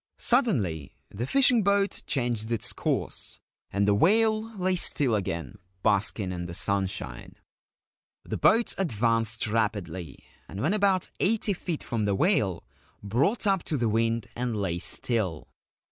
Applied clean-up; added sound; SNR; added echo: none; none; none; none.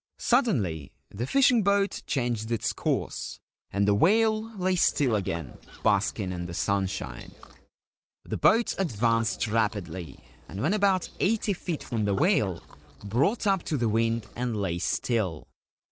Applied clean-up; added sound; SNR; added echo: neural separator model SepFormer DNS4.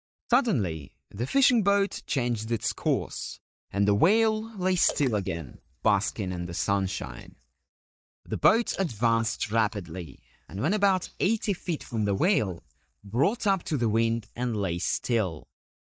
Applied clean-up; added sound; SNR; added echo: neural mask model DeepFilterNet 3.